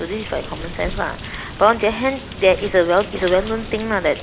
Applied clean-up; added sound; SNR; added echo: none; Rain; 11 dB; none.